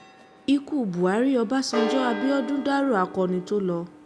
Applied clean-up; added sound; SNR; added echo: none; Church bell; 9 dB; none.